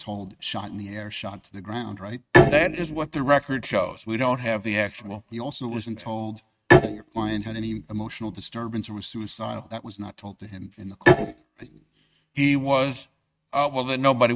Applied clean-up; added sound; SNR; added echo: neural mask model RNNoise.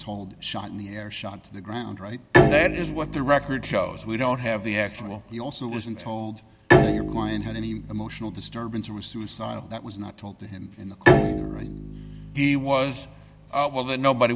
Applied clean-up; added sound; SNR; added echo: none; Bowed string instrument; 0 dB; none.